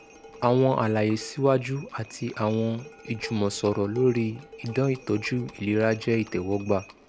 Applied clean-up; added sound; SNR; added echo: none; Dishes, pots, and pans + Livestock, farm animals, working animals; 20 dB; none.